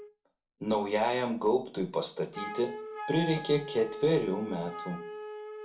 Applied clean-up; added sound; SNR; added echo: none; Wind instrument, woodwind instrument; 11 dB; reverberation time 0.3 s.